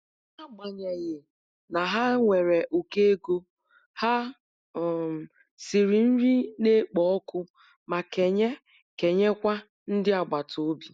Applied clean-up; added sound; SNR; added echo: none; none; none; none.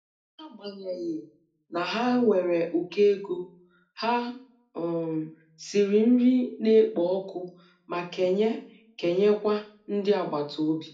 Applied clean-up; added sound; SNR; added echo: none; none; none; reverberation time 0.4 s.